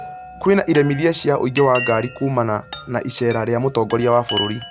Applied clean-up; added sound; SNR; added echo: none; Chime; 13 dB; none.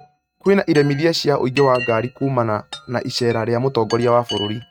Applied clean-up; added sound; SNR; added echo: neural mask model RNNoise.